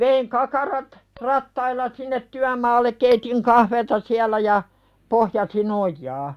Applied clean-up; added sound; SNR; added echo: neural mask model DeepFilterNet 3.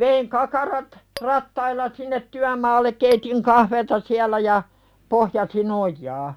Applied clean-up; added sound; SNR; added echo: none; Tap / Glass; 17 dB; none.